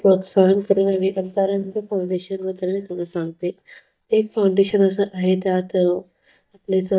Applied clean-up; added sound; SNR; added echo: neural mask model DeepFilterNet 3.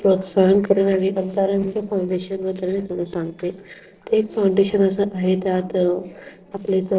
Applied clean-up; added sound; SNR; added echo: neural separator model SepFormer DNS4.